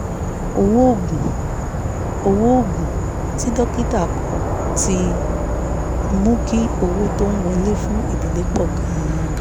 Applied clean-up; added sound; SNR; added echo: none; Insect / Frog; 0 dB; none.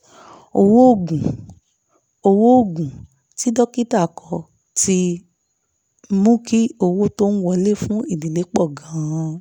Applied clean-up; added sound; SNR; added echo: none; none; none; none.